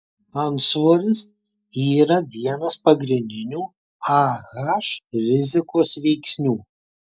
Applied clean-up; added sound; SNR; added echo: neural mask model DeepFilterNet 3.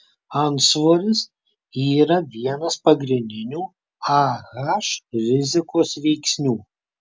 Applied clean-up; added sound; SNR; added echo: none; none; none; none.